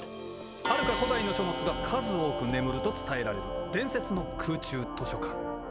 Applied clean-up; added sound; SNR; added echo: none; Clock; 8 dB; none.